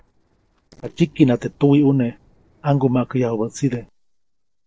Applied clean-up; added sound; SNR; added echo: neural separator model SepFormer DNS4.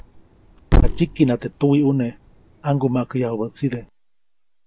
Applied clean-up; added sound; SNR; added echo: none; Thump, thud; 2 dB; none.